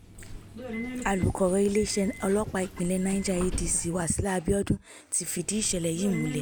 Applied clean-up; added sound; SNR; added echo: none; Subway, metro, underground; 10 dB; none.